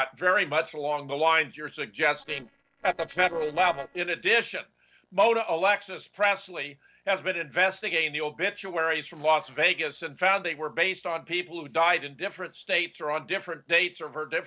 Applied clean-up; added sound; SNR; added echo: neural separator model SepFormer DNS4.